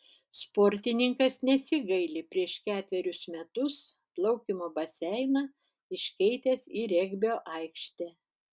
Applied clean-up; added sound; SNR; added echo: none; none; none; none.